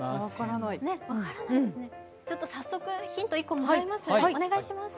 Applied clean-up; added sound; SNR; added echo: none; none; none; none.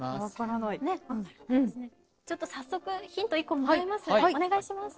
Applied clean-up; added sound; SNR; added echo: neural separator model SepFormer DNS4.